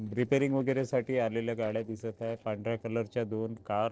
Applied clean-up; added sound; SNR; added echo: neural separator model SepFormer DNS4.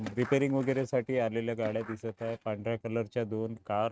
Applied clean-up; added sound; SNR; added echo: neural mask model RNNoise.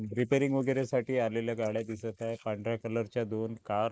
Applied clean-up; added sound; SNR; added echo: neural mask model Resemble Enhance denoiser.